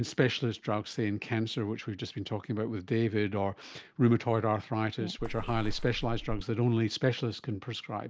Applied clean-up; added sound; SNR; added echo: none; Water / Splash, splatter; 5 dB; none.